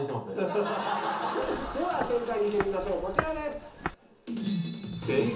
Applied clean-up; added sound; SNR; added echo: none; Walk, footsteps; 7 dB; reverberation time 0.8 s.